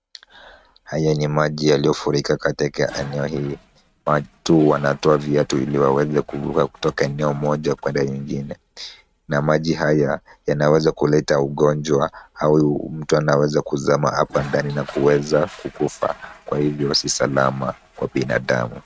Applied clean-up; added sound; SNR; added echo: neural mask model RNNoise.